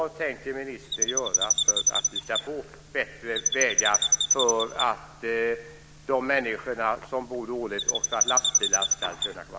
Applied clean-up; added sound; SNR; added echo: none; Chirp, tweet; -4 dB; none.